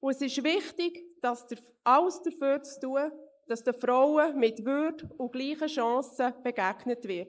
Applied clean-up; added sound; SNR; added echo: neural mask model Resemble Enhance denoiser.